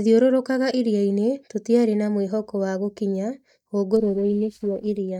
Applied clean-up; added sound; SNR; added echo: neural mask model DeepFilterNet 3.